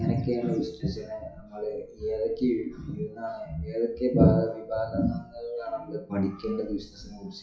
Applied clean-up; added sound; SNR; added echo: classical method WPE with log-MMSE.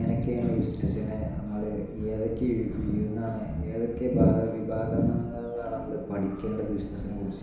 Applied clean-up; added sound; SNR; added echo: none; Wind / Bird; 15 dB; reverberation time 1.0 s.